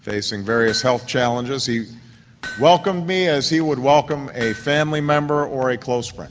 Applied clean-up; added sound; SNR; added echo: none; Hammer; 19 dB; none.